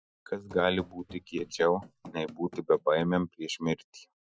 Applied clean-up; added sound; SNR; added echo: classical method Wiener filter.